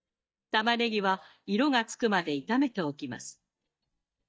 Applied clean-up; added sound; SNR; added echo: neural mask model DeepFilterNet 3.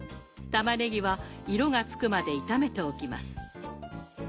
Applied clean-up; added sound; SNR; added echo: none; none; none; none.